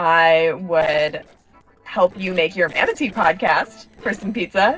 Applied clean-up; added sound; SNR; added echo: neural separator model SepFormer DNS4.